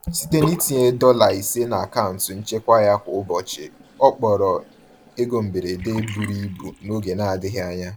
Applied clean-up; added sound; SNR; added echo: none; Bathtub (filling or washing) / Sink (filling or washing); 15 dB; none.